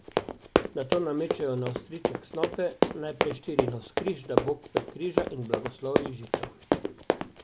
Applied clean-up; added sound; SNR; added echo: none; Run; -4 dB; none.